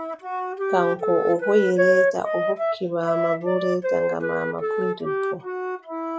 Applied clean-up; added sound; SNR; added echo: classical method log-MMSE.